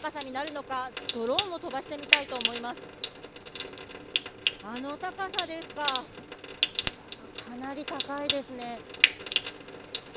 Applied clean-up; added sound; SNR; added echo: none; Trickle, dribble / Sink (filling or washing) / Water tap, faucet; -4 dB; none.